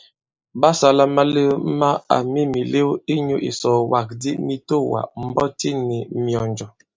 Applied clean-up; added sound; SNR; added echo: neural mask model Resemble Enhance denoiser.